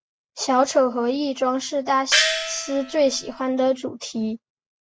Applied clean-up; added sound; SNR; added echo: none; Gong; 2 dB; none.